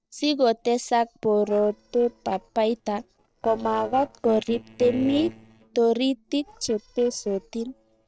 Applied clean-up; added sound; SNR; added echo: neural separator model SepFormer DNS4.